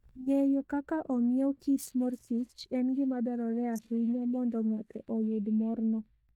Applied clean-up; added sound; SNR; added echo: neural mask model DeepFilterNet 3.